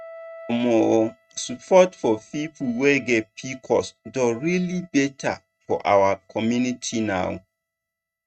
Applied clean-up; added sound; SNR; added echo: neural mask model RNNoise.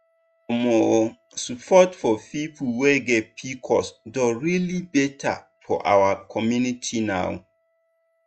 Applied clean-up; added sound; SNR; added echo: classical method log-MMSE.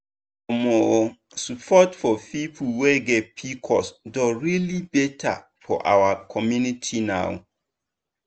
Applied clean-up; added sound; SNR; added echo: none; none; none; none.